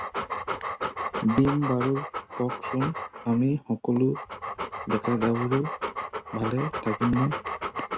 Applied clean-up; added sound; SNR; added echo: none; Dog; 5 dB; none.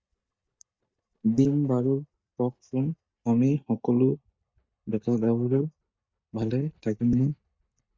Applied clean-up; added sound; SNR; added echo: neural mask model DeepFilterNet 3.